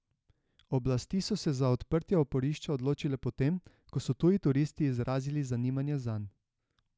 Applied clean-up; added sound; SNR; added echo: none; none; none; none.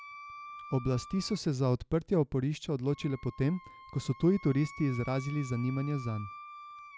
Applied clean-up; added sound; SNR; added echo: none; Wind instrument, woodwind instrument; 17 dB; none.